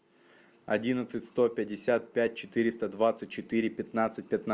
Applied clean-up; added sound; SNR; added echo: none; none; none; none.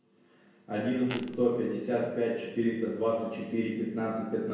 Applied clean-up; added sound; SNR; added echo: none; Fart; 14 dB; reverberation time 1.0 s.